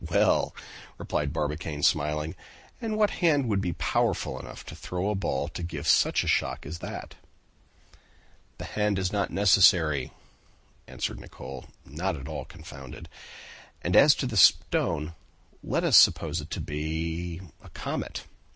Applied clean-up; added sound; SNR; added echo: none; none; none; none.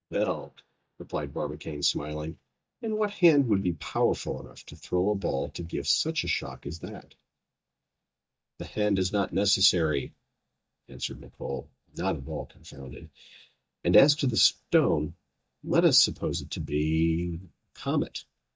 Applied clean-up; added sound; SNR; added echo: neural mask model DeepFilterNet 3.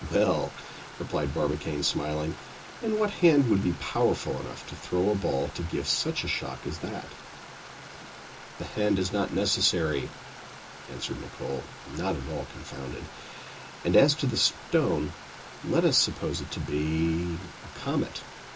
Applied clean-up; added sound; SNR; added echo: none; Stream; 15 dB; reverberation time 0.2 s.